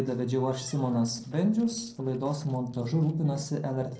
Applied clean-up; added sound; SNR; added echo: neural separator model SepFormer DNS4.